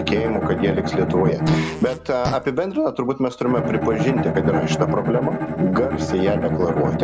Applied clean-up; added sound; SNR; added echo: none; Fart + Bowed string instrument; 1 dB; none.